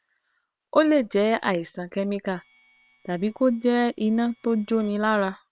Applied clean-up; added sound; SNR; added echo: neural separator model SepFormer WHAM!.